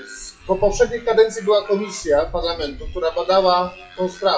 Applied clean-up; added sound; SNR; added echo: classical method WPE with log-MMSE.